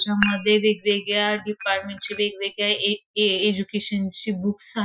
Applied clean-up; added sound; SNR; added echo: classical method Wiener filter.